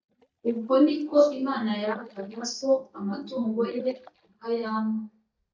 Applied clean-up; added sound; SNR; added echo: neural mask model DeepFilterNet 3.